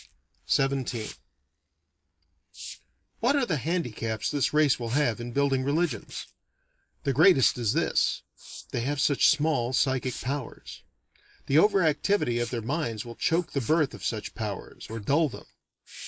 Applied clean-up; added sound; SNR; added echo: neural mask model Resemble Enhance denoiser.